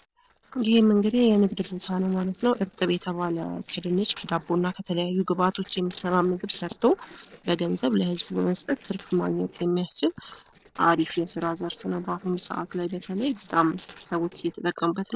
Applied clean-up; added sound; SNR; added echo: neural separator model SepFormer DNS4.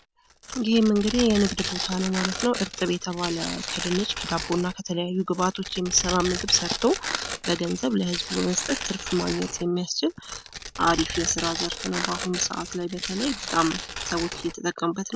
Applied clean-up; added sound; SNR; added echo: none; Tearing; 7 dB; none.